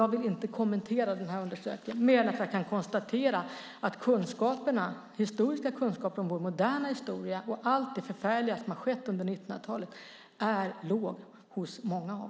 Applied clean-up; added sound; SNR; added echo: none; none; none; none.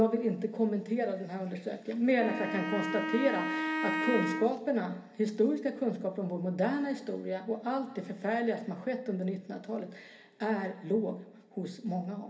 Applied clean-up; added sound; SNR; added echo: none; Wind instrument, woodwind instrument; 3 dB; reverberation time 0.3 s.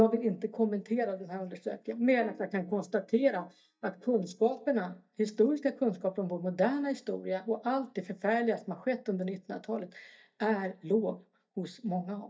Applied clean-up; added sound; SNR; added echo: neural mask model DeepFilterNet 3.